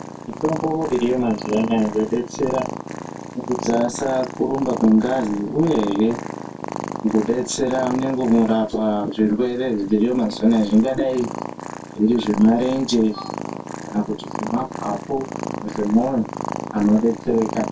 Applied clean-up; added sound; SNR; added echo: none; Purr; 10 dB; reverberation time 0.1 s.